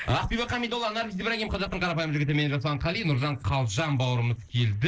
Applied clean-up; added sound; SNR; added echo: neural separator model SepFormer DNS4.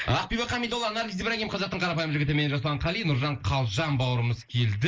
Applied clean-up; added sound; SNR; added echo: neural mask model Resemble Enhance denoiser.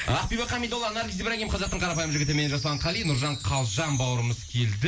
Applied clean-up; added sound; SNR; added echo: none; Wind chime; 12 dB; none.